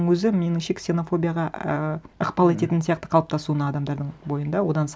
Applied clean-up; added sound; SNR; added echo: none; none; none; none.